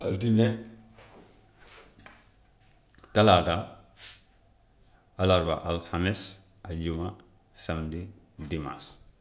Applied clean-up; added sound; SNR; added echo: none; none; none; none.